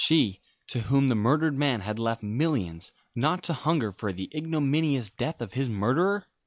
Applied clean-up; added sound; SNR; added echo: none; none; none; none.